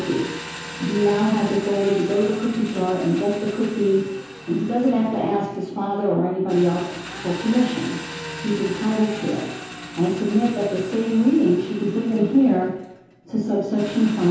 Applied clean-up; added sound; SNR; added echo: none; Engine; 14 dB; reverberation time 0.8 s.